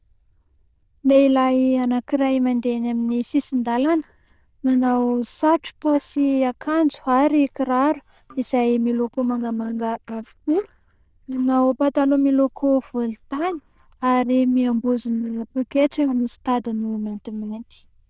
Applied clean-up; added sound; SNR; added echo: neural diffusion model UNIVERSE++.